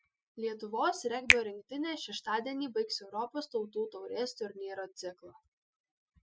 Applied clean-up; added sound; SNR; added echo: classical method spectral subtraction.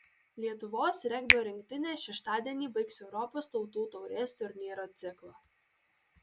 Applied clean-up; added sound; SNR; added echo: none; Finger snapping; -2 dB; none.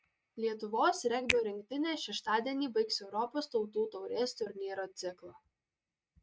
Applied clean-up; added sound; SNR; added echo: neural mask model RNNoise.